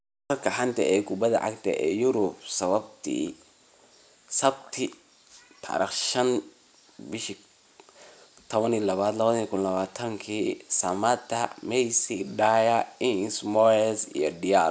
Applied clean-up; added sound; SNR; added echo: none; none; none; none.